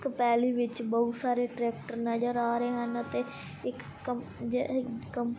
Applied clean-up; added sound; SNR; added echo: none; Wind instrument, woodwind instrument; 19 dB; none.